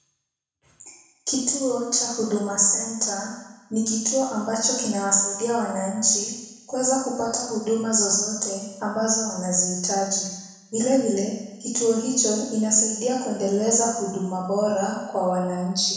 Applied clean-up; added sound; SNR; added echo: none; none; none; reverberation time 0.9 s.